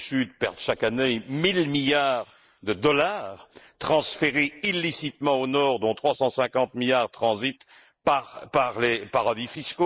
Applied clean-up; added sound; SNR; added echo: neural mask model Resemble Enhance denoiser.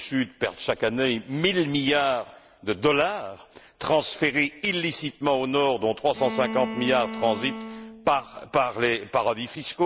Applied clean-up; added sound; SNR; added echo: none; Bowed string instrument; 9 dB; none.